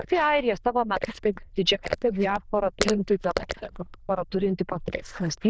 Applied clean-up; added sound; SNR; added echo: neural diffusion model UNIVERSE++.